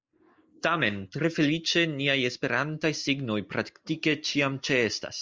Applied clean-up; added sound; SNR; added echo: neural mask model Resemble Enhance denoiser.